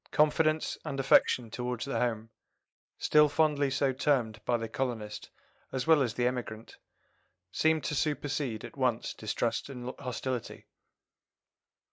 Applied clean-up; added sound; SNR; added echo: neural mask model Resemble Enhance denoiser.